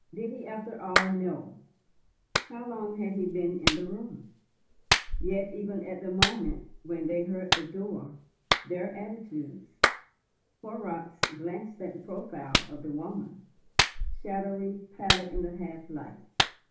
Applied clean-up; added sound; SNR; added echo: none; Clapping; -2 dB; reverberation time 1.2 s.